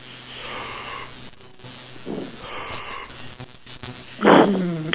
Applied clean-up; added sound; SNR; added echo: none; Breathing; 12 dB; none.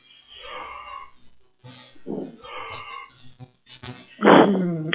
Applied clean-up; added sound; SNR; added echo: classical method log-MMSE.